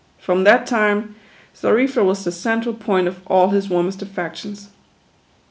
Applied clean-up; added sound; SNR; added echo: none; none; none; none.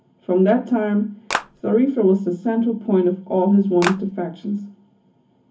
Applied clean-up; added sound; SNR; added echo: none; Clapping; 5 dB; reverberation time 0.3 s.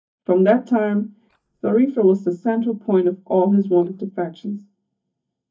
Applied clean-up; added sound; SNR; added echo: neural mask model DeepFilterNet 3.